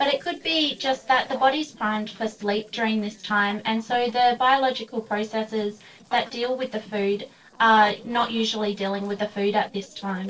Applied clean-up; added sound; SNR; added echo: neural separator model SepFormer DNS4.